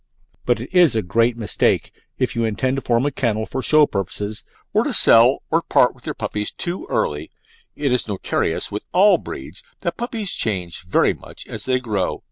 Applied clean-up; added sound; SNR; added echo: none; none; none; none.